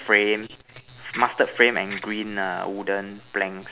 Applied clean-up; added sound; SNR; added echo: none; Ratchet, pawl; 12 dB; none.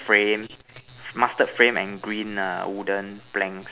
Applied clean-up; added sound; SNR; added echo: none; none; none; none.